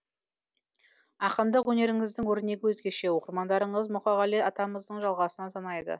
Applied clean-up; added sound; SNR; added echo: none; none; none; none.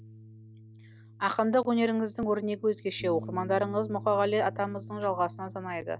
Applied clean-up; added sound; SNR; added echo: none; Bass guitar; 15 dB; none.